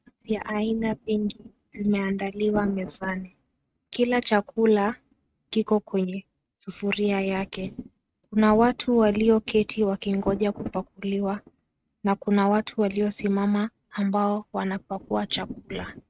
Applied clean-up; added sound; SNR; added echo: neural mask model RNNoise.